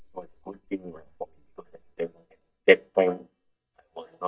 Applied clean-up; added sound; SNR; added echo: neural mask model DeepFilterNet 3.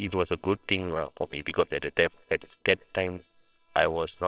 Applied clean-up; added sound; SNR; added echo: neural separator model SepFormer WHAMR!.